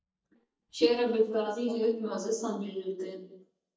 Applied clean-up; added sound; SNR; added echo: neural mask model DeepFilterNet 3.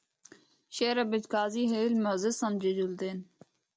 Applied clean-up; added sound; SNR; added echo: none; none; none; none.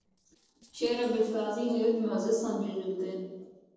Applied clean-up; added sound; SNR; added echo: neural separator model SepFormer DNS4.